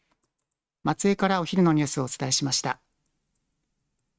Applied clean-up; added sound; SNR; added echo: neural mask model RNNoise.